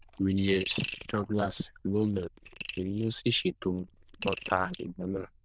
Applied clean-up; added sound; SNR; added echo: neural diffusion model UNIVERSE++.